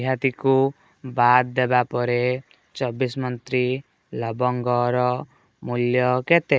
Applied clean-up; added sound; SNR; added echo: neural mask model Resemble Enhance denoiser.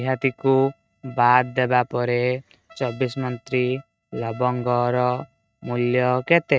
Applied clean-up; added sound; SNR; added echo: neural mask model RNNoise.